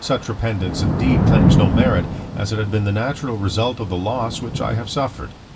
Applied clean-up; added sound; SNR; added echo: none; Thunder / Rain; -1 dB; reverberation time 0.2 s.